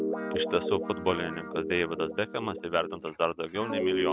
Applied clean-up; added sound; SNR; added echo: none; Guitar; 3 dB; none.